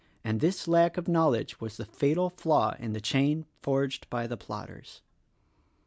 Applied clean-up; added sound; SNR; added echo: none; none; none; none.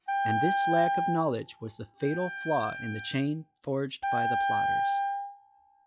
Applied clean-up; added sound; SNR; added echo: classical method log-MMSE.